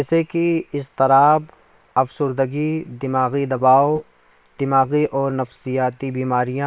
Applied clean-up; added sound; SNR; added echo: neural separator model SepFormer WHAM!.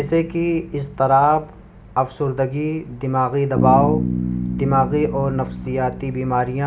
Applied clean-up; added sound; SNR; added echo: none; Bass guitar; 7 dB; none.